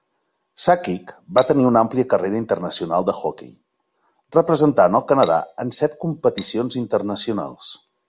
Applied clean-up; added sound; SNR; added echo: none; Cutlery, silverware; 16 dB; none.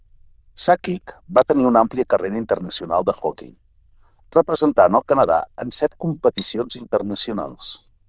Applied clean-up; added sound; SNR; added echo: neural diffusion model UNIVERSE++.